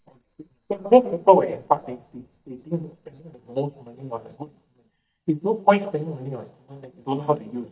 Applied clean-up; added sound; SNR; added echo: neural mask model DeepFilterNet 3.